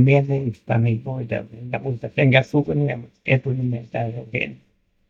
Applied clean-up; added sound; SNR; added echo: neural mask model DeepFilterNet 3.